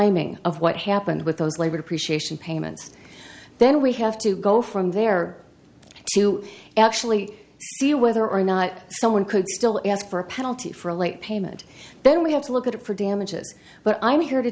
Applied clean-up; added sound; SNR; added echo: none; none; none; none.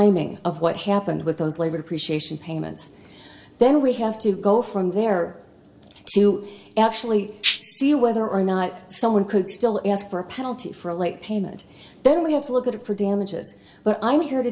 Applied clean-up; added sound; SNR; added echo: none; Rattle (instrument); -1 dB; reverberation time 0.9 s.